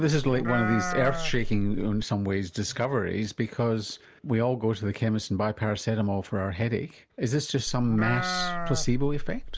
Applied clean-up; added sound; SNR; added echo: none; Livestock, farm animals, working animals; 2 dB; none.